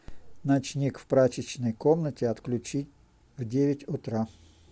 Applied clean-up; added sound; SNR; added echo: none; none; none; none.